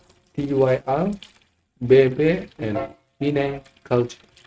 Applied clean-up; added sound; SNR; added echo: neural mask model RNNoise.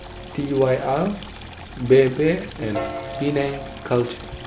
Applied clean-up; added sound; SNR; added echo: none; Stream + Piano; 13 dB; none.